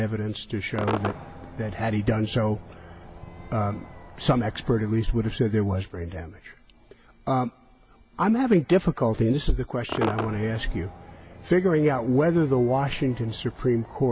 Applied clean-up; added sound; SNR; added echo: none; Crowd / Cheering / Fireworks; 14 dB; none.